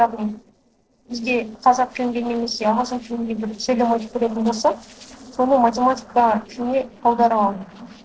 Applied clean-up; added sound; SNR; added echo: neural separator model SepFormer DNS4.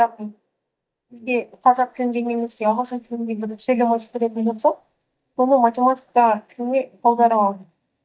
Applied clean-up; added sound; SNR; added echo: neural mask model DeepFilterNet 3.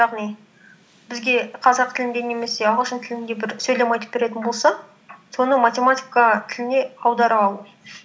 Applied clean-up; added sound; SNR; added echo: none; none; none; none.